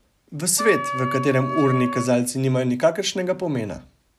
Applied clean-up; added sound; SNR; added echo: none; Wind instrument, woodwind instrument; 6 dB; none.